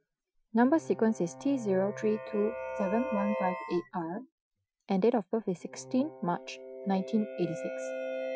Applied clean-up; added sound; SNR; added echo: classical method Wiener filter.